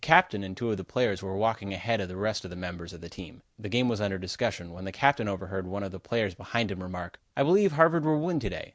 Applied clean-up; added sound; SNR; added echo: none; none; none; none.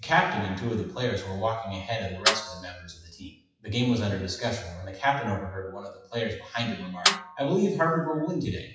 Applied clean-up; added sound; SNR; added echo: classical method WPE with log-MMSE.